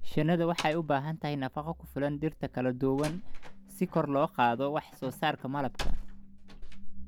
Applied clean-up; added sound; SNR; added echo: none; Slam; 4 dB; none.